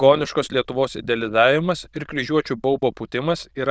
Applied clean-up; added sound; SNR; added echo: neural diffusion model UNIVERSE++.